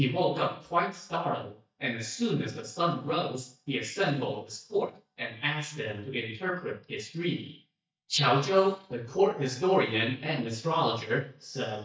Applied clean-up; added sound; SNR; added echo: neural mask model DeepFilterNet 3.